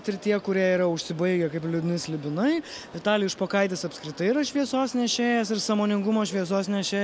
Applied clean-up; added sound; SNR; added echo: none; none; none; none.